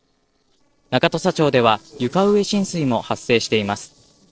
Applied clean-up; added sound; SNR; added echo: neural separator model SepFormer DNS4.